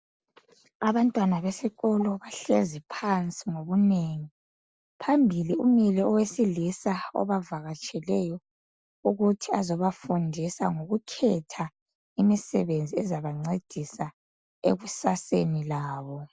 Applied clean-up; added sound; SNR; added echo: none; none; none; none.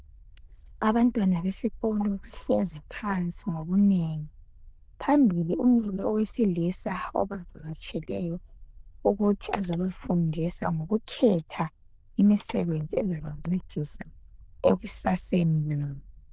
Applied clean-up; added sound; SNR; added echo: neural diffusion model UNIVERSE++.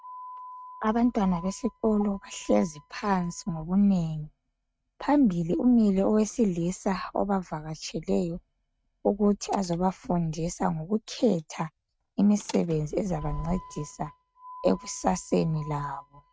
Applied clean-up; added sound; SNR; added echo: neural mask model RNNoise.